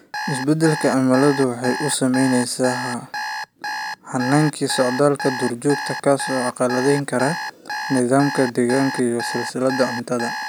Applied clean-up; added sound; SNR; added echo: none; Alarm; 8 dB; none.